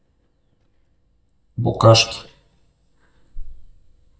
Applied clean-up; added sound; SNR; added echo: neural mask model DeepFilterNet 3.